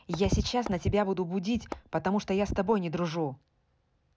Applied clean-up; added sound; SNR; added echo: none; Tap / Hammer; 14 dB; none.